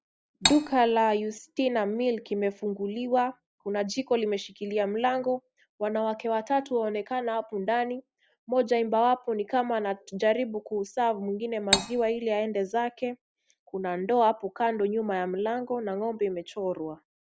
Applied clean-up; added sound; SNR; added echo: none; Cutlery, silverware; 0 dB; none.